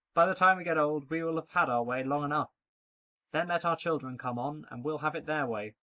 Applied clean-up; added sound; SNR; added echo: neural mask model Resemble Enhance denoiser.